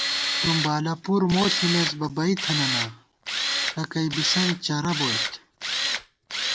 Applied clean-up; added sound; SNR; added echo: none; Tools; 1 dB; none.